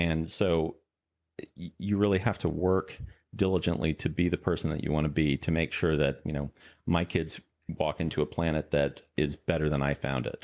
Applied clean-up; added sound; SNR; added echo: none; none; none; none.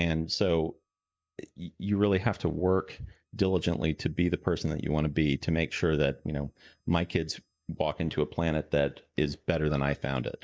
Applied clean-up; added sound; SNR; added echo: neural mask model DeepFilterNet 3.